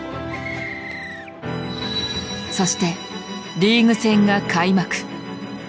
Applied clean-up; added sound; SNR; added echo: none; none; none; none.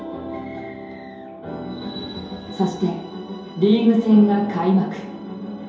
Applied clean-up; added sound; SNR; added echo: none; none; none; reverberation time 2.8 s.